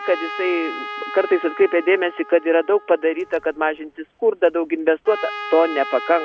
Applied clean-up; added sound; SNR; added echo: none; Trumpet; 13 dB; none.